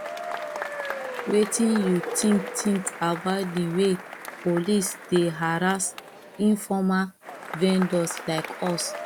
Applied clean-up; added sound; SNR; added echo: none; Applause / Crowd / Cheering; 10 dB; none.